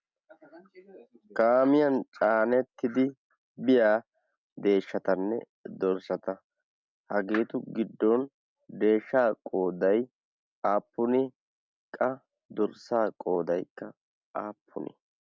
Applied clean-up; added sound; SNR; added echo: none; none; none; none.